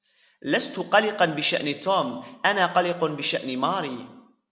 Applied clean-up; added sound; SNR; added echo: none; none; none; none.